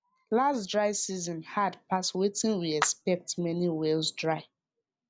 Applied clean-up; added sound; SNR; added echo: none; Clapping; 9 dB; none.